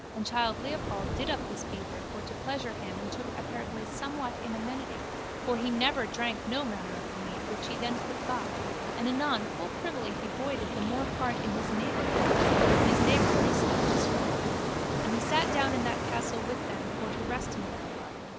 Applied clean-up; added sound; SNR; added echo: none; Ocean; -4 dB; none.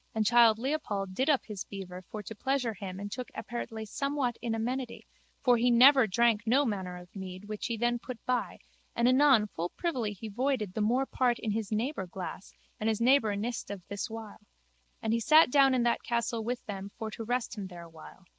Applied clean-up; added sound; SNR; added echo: none; none; none; none.